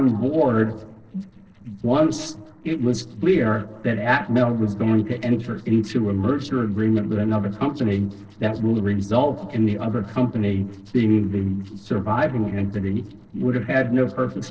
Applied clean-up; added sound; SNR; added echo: neural separator model SepFormer DNS4.